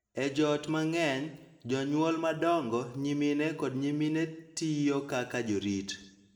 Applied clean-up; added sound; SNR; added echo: none; none; none; reverberation time 0.7 s.